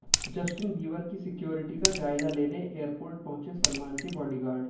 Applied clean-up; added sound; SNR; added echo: none; Raindrop / Splash, splatter; -1 dB; reverberation time 0.9 s.